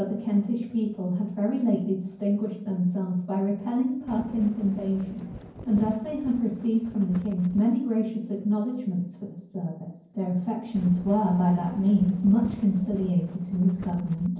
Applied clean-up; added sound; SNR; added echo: none; Wind; 17 dB; reverberation time 0.9 s.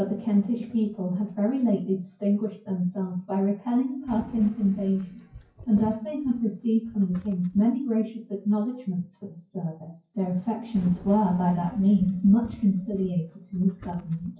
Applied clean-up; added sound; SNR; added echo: classical method WPE with log-MMSE.